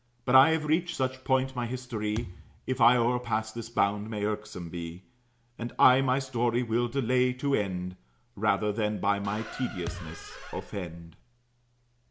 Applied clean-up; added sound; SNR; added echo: none; Thump, thud + Squeak; 13 dB; none.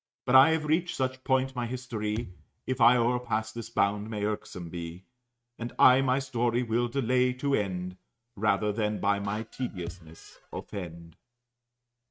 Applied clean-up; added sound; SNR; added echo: neural mask model RNNoise.